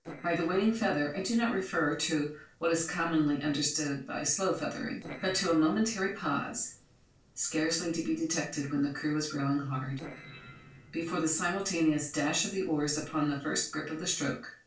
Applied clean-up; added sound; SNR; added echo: neural separator model SepFormer DNS4.